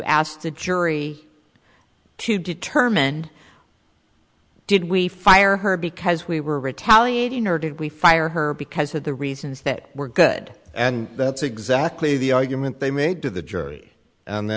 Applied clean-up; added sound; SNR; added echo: none; none; none; none.